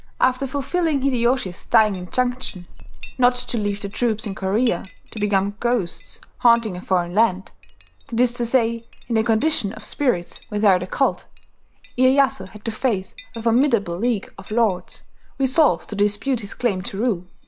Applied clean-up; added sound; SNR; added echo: none; Chink, clink; 12 dB; none.